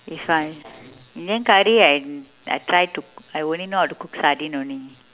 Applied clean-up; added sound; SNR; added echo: none; none; none; none.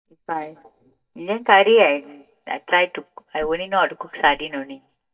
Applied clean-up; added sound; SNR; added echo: neural mask model DeepFilterNet 3.